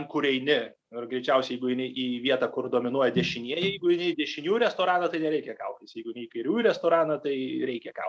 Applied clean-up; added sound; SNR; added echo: none; none; none; none.